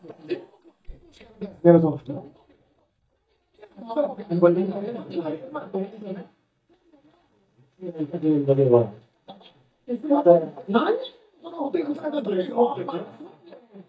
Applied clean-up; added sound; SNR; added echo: neural mask model DeepFilterNet 3.